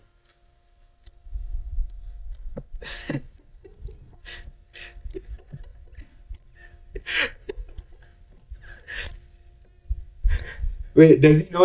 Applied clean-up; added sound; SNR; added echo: neural mask model DeepFilterNet 3.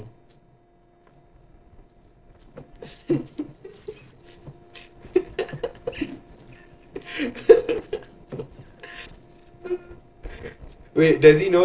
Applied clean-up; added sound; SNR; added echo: neural separator model SepFormer DNS4.